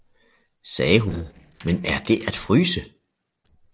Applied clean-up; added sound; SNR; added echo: neural separator model SepFormer DNS4.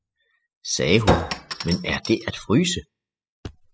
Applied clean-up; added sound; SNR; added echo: classical method spectral subtraction.